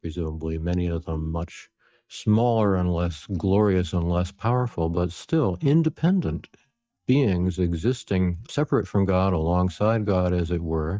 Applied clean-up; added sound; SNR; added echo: neural mask model DeepFilterNet 3.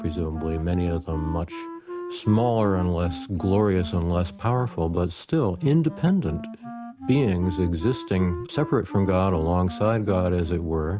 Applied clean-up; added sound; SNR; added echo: none; Wind instrument, woodwind instrument; 13 dB; none.